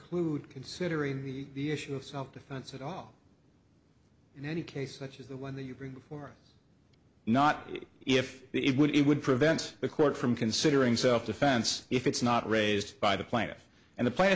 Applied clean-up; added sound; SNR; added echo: none; none; none; none.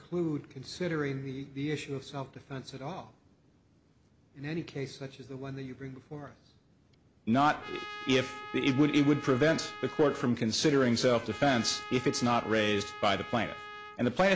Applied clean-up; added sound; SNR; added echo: none; Trumpet; 14 dB; none.